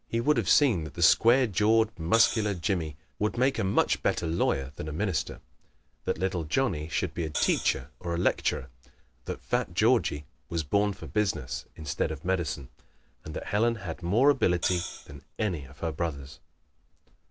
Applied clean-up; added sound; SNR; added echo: none; Hi-hat; 8 dB; none.